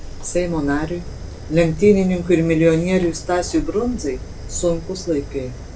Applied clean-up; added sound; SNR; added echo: none; Fire; 11 dB; none.